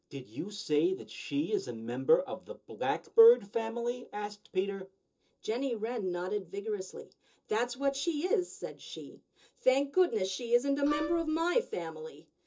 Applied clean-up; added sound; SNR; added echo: neural separator model SepFormer DNS4.